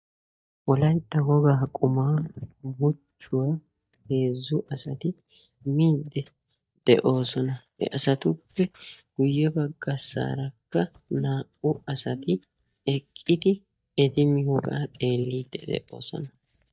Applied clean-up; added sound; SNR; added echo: neural mask model DeepFilterNet 3.